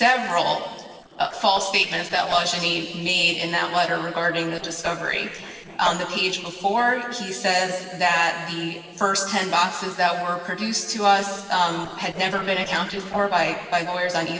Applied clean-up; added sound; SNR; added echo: neural separator model SepFormer DNS4.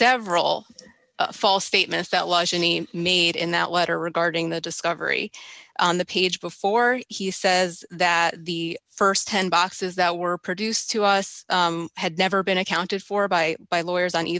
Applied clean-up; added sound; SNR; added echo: none; none; none; none.